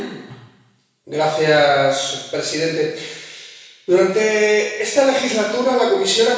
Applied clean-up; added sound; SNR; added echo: none; none; none; reverberation time 1.1 s.